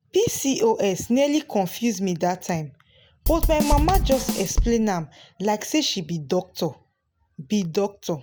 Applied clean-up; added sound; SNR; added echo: none; Drum / Drum kit; -1 dB; none.